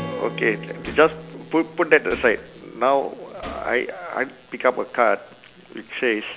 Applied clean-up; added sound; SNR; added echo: none; Gunshot, gunfire + Strum; 16 dB; none.